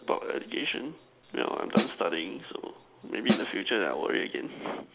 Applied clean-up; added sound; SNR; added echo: none; Snare drum; -3 dB; none.